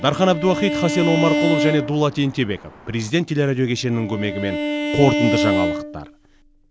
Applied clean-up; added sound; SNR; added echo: none; Bowed string instrument; 3 dB; none.